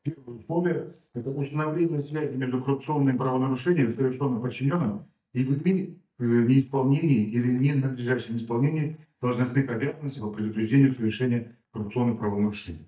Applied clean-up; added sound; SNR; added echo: neural mask model DeepFilterNet 3.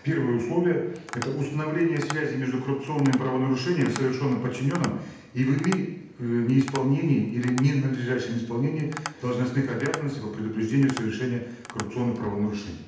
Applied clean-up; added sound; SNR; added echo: none; Tap; 16 dB; reverberation time 0.8 s.